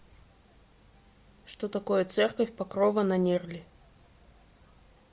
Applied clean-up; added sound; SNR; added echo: none; none; none; none.